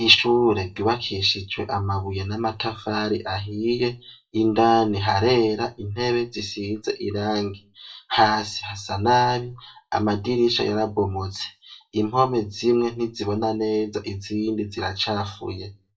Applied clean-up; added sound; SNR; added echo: none; none; none; reverberation time 0.2 s.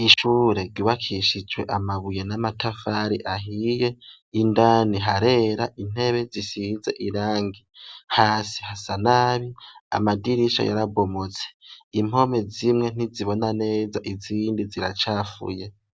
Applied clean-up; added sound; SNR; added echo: none; none; none; none.